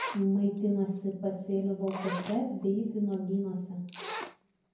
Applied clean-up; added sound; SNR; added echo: none; Zipper (clothing); 12 dB; reverberation time 0.9 s.